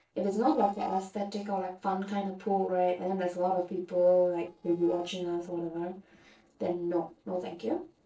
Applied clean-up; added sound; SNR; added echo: neural separator model SepFormer DNS4.